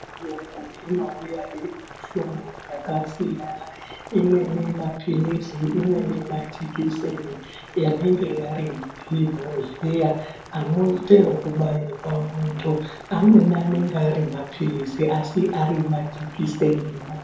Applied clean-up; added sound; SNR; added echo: none; Boiling; 18 dB; reverberation time 2.6 s.